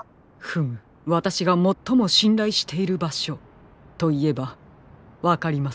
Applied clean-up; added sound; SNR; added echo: none; none; none; none.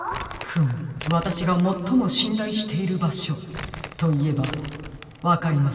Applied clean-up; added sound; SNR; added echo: none; Crumpling, crinkling; 14 dB; reverberation time 2.4 s.